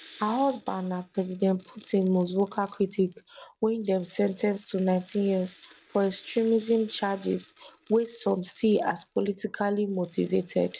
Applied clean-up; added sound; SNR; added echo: neural mask model RNNoise.